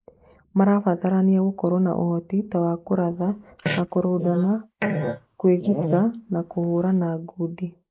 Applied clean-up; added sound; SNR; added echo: neural mask model Resemble Enhance denoiser.